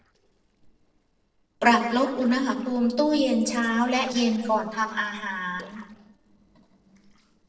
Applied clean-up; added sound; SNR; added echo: neural separator model SepFormer DNS4.